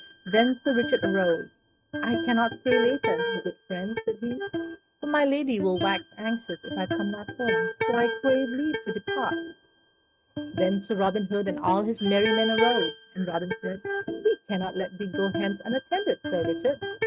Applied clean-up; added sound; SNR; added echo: neural mask model RNNoise.